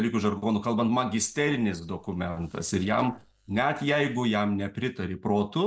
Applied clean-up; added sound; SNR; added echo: neural separator model SepFormer DNS4.